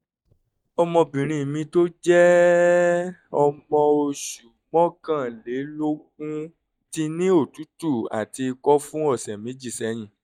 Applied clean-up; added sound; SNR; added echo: neural mask model DeepFilterNet 3.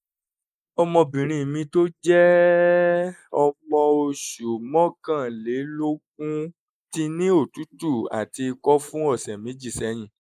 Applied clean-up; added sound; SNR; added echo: neural mask model Resemble Enhance denoiser.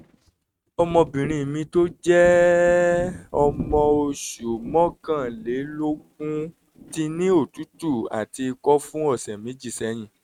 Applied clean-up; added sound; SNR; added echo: neural mask model RNNoise.